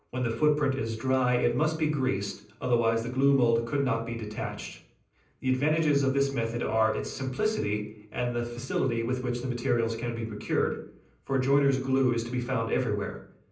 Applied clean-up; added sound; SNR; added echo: none; none; none; reverberation time 0.6 s.